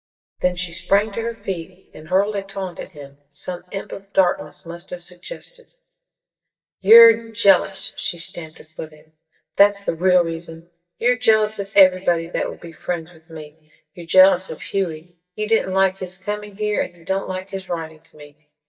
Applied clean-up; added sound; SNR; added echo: neural mask model DeepFilterNet 3.